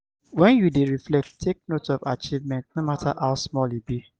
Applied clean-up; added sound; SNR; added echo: none; none; none; none.